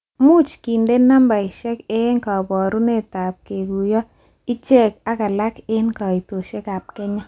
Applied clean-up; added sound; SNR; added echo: none; none; none; none.